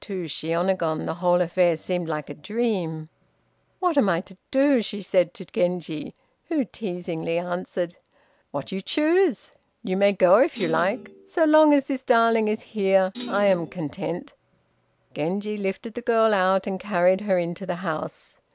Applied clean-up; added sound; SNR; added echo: none; Thump, thud; 9 dB; none.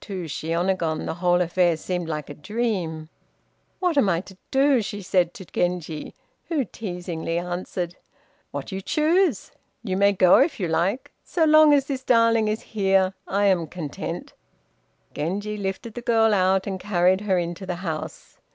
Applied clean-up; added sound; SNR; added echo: none; none; none; none.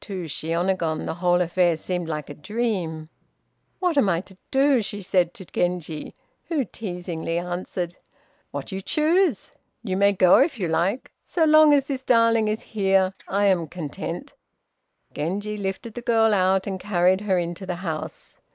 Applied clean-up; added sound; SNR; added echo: neural mask model Resemble Enhance denoiser.